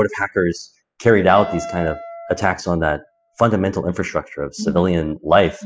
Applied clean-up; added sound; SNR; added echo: classical method spectral subtraction.